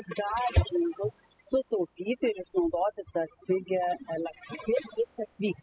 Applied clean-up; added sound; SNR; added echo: classical method spectral subtraction.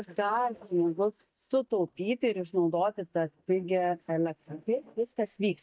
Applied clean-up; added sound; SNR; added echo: neural mask model DeepFilterNet 3.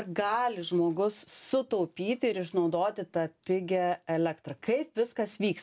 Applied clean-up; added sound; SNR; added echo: none; none; none; none.